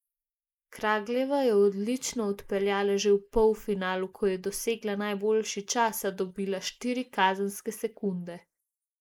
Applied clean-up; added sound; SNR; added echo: neural mask model Resemble Enhance denoiser.